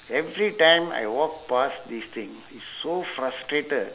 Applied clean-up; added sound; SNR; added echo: none; none; none; none.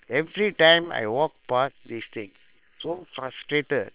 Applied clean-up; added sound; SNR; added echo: neural separator model SepFormer WHAM!.